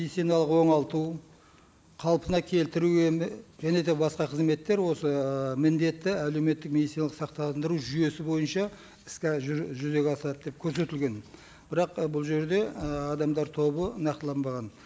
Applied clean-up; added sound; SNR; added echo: none; none; none; none.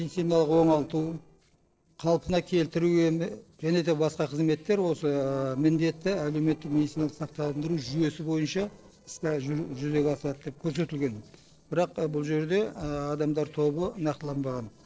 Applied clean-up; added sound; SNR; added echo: neural separator model SepFormer DNS4.